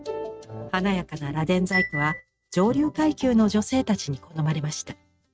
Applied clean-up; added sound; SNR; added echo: neural mask model RNNoise.